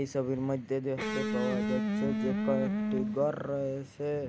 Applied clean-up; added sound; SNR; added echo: none; Electric guitar; -1 dB; none.